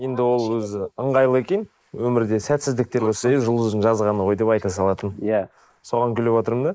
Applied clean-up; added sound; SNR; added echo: neural mask model Resemble Enhance denoiser.